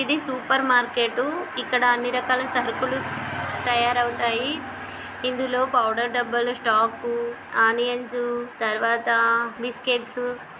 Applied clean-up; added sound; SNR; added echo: none; none; none; none.